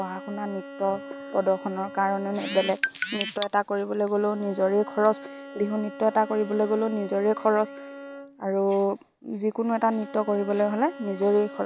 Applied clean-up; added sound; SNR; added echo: none; Bowed string instrument; 16 dB; none.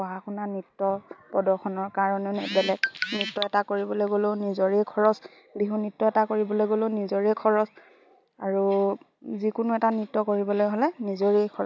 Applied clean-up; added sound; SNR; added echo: none; none; none; none.